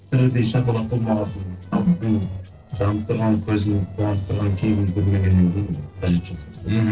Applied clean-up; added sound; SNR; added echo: neural separator model SepFormer DNS4.